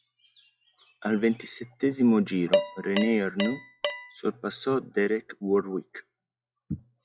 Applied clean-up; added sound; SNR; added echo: classical method log-MMSE.